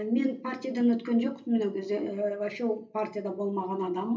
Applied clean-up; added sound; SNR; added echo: none; none; none; reverberation time 0.3 s.